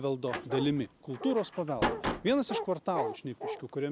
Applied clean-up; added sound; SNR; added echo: none; Bark + Slam; 5 dB; none.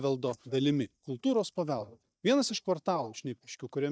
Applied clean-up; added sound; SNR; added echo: neural mask model DeepFilterNet 3.